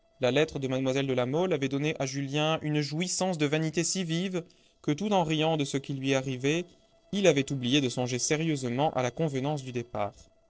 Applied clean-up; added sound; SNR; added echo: neural separator model SepFormer DNS4.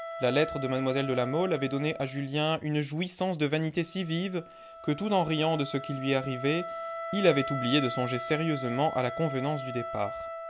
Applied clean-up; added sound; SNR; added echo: none; Wind instrument, woodwind instrument; 10 dB; none.